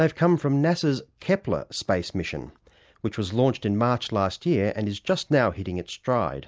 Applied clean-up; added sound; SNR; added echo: none; none; none; none.